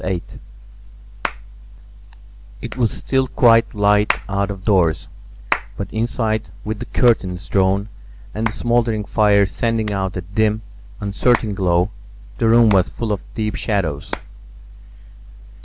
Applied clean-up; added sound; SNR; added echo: none; Hands; 15 dB; none.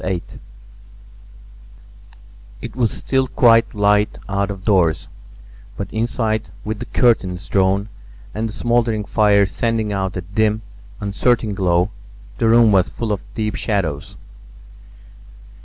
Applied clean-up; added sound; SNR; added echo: none; none; none; none.